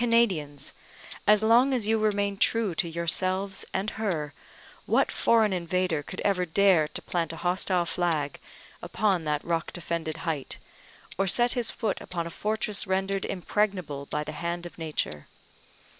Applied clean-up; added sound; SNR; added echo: none; Tick-tock; 15 dB; none.